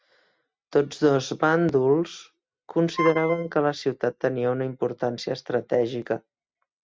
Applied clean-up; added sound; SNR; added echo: neural mask model RNNoise.